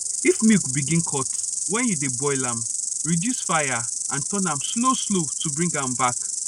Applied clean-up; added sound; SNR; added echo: none; Insect; 2 dB; none.